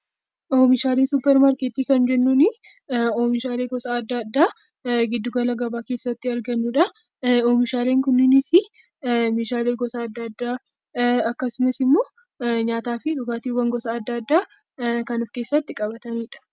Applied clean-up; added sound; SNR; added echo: none; none; none; none.